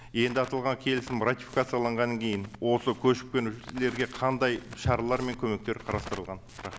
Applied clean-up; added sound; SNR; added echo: none; Crackle; 17 dB; none.